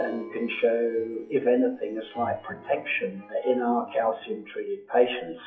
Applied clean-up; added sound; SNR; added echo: classical method WPE with log-MMSE.